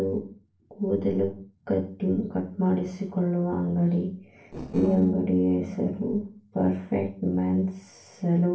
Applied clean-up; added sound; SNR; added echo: neural separator model SepFormer DNS4.